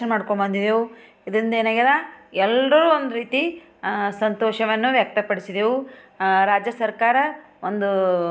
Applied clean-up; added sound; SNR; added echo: none; none; none; none.